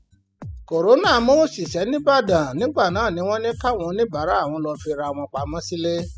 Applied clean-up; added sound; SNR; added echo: classical method spectral subtraction.